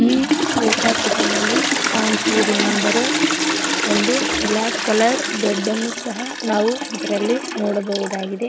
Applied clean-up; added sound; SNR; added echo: none; Toilet flush; -1 dB; none.